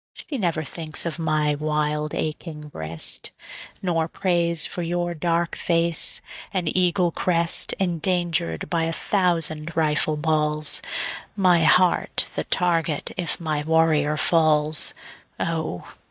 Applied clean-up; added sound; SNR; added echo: neural mask model DeepFilterNet 3.